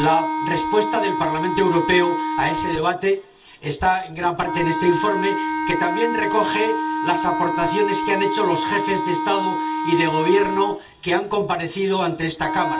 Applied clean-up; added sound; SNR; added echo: none; Wind instrument, woodwind instrument; 3 dB; reverberation time 0.2 s.